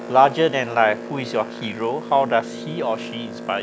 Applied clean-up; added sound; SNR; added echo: none; Boat, Water vehicle; 12 dB; none.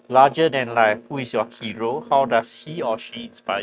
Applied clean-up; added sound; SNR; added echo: neural mask model RNNoise.